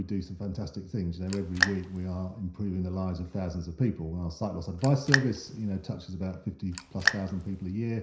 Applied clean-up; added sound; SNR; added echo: none; Raindrop; 2 dB; reverberation time 0.5 s.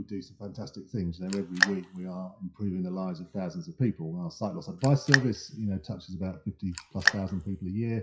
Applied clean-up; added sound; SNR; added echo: classical method WPE with log-MMSE.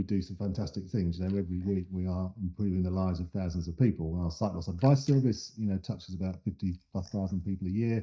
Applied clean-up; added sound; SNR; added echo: neural mask model DeepFilterNet 3.